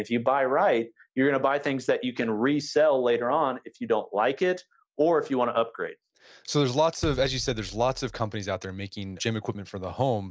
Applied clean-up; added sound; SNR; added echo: none; Bass drum; 14 dB; none.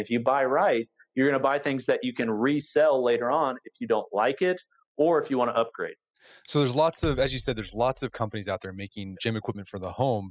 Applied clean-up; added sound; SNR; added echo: classical method spectral subtraction.